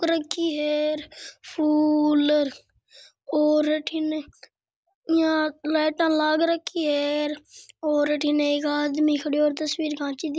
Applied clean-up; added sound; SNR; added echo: none; none; none; none.